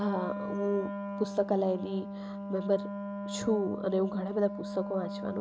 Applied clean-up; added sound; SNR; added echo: none; Wind instrument, woodwind instrument; 6 dB; none.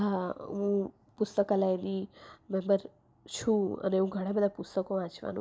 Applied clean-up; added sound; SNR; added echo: none; none; none; none.